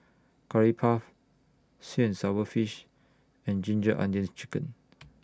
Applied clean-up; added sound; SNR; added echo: none; none; none; none.